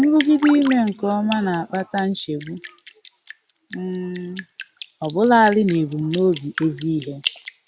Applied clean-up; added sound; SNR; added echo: none; Drip; 15 dB; none.